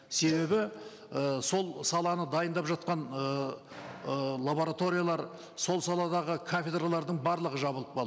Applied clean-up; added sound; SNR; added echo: none; none; none; none.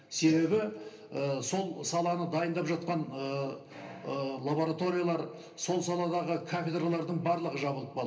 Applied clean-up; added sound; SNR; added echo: none; none; none; reverberation time 0.3 s.